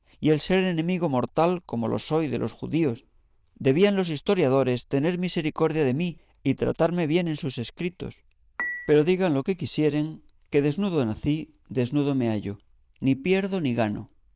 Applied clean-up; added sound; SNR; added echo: neural diffusion model UNIVERSE++.